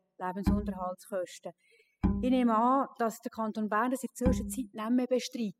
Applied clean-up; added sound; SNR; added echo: classical method spectral subtraction.